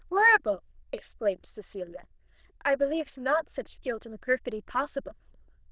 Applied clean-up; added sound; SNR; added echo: neural diffusion model UNIVERSE++.